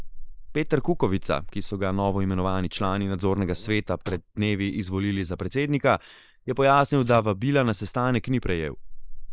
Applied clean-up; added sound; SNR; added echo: neural mask model Resemble Enhance denoiser.